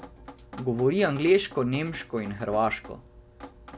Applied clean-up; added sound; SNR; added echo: none; Drip; 19 dB; none.